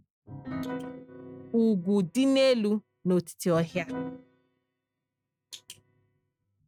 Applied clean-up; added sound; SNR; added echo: neural mask model RNNoise.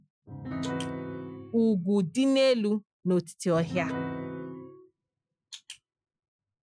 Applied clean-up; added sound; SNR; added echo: classical method Wiener filter.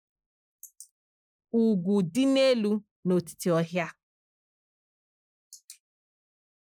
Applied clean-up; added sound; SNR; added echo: neural mask model Resemble Enhance denoiser.